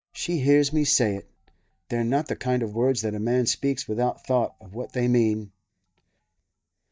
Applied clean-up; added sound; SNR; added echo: neural mask model DeepFilterNet 3.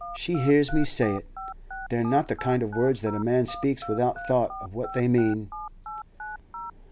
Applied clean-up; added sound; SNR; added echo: none; Telephone; 13 dB; none.